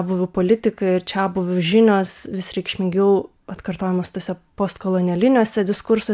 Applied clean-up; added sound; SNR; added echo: none; none; none; none.